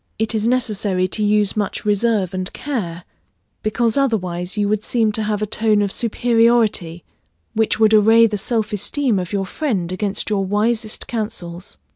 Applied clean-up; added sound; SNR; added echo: none; none; none; none.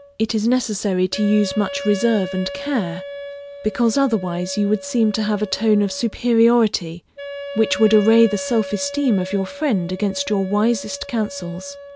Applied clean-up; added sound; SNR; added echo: none; Wind instrument, woodwind instrument; 13 dB; none.